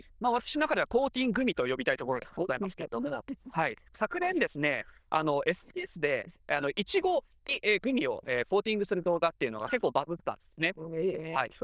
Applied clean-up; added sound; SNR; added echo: neural diffusion model UNIVERSE++.